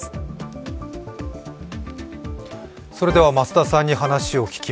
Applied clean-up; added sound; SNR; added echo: none; none; none; none.